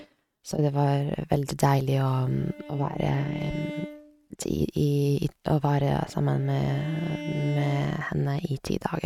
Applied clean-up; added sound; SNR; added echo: neural mask model RNNoise.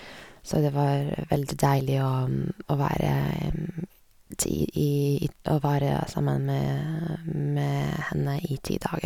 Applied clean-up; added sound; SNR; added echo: none; none; none; none.